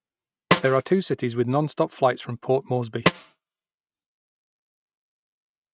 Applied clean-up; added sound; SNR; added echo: neural mask model RNNoise.